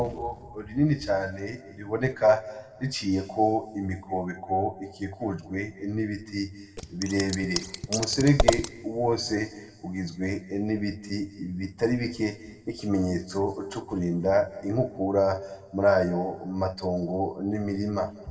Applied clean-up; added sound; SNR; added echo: none; Scissors; 1 dB; reverberation time 1.5 s.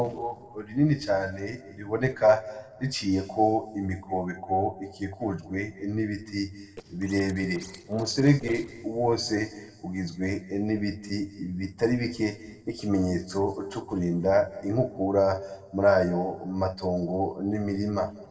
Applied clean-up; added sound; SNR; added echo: neural separator model SepFormer DNS4.